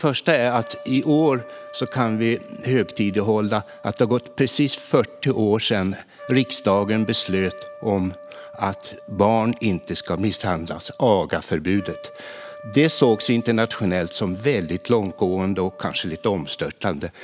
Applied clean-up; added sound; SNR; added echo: none; Trumpet; 19 dB; none.